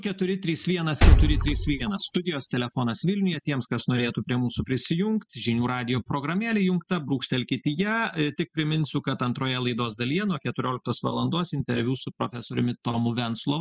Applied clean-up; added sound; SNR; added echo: classical method spectral subtraction.